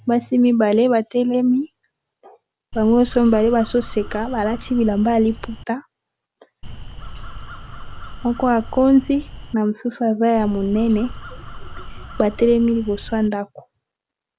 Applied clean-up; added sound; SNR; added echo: none; Crow; 12 dB; none.